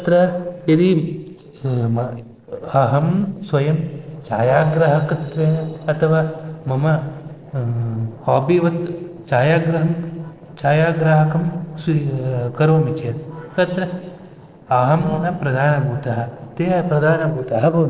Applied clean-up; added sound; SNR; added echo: neural separator model SepFormer DNS4.